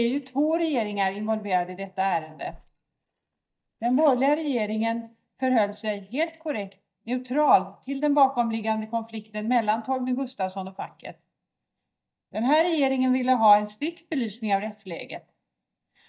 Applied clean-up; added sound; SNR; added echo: neural mask model DeepFilterNet 3.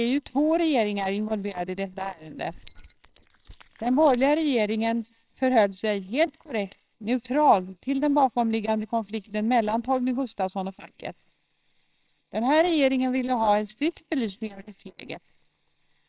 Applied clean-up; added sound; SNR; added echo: neural separator model SepFormer WHAMR!.